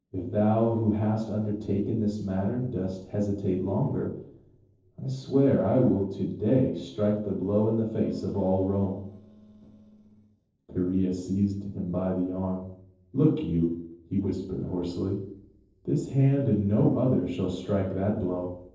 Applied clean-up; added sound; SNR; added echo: neural separator model SepFormer DNS4.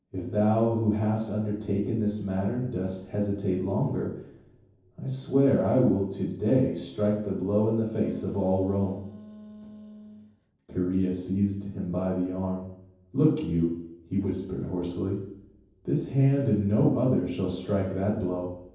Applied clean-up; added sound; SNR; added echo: none; Wind instrument, woodwind instrument; 19 dB; reverberation time 0.9 s.